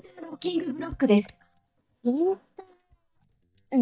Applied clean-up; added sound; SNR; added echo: neural mask model DeepFilterNet 3.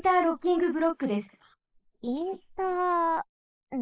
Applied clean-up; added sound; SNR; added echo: neural mask model Resemble Enhance denoiser.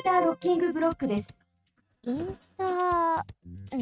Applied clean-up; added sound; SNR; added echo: neural mask model RNNoise.